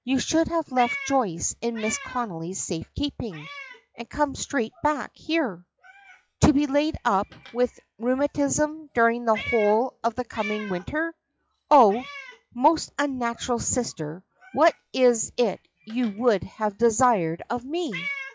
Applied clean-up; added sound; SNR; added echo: classical method log-MMSE.